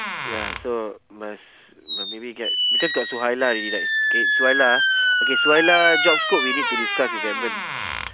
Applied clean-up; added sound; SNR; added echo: none; Squeak; -2 dB; none.